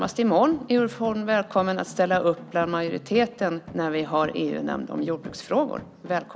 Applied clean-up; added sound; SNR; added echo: none; Drum; 18 dB; none.